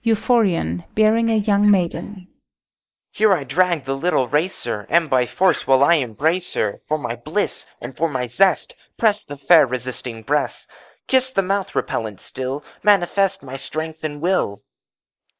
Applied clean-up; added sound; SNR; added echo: neural mask model Resemble Enhance denoiser.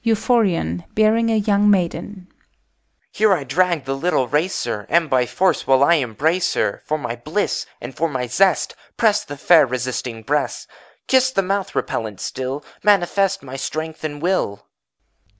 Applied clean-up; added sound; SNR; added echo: none; none; none; none.